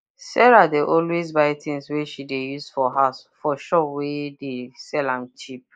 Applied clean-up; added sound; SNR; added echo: neural mask model Resemble Enhance denoiser.